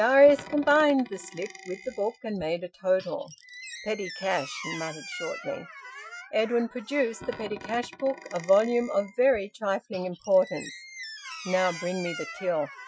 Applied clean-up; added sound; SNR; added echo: classical method Wiener filter.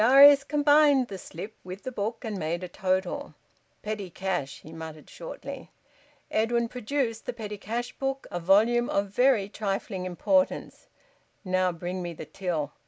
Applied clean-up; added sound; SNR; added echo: none; none; none; none.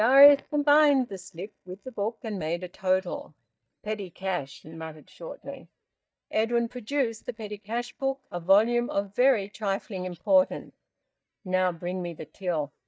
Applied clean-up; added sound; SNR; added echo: neural mask model DeepFilterNet 3.